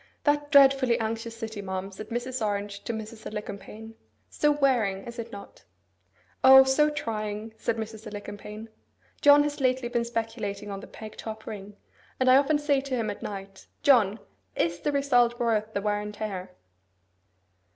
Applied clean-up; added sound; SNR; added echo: none; none; none; none.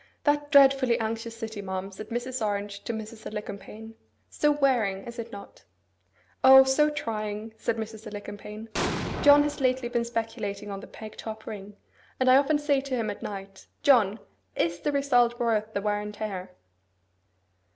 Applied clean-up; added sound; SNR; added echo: none; Explosion; 7 dB; none.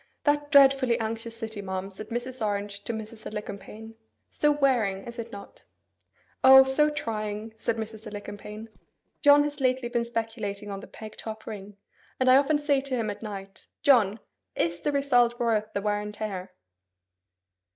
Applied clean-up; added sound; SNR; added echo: neural mask model DeepFilterNet 3.